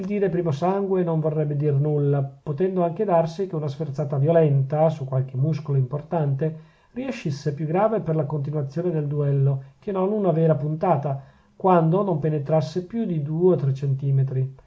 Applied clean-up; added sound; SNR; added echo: none; none; none; none.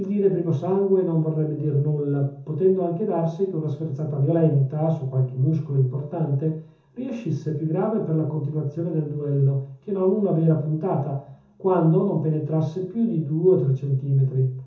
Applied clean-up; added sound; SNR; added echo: none; none; none; reverberation time 0.6 s.